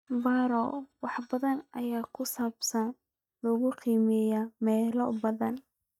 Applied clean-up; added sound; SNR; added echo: neural mask model DeepFilterNet 3.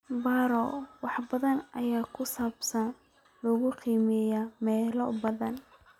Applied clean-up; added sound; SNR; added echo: none; none; none; none.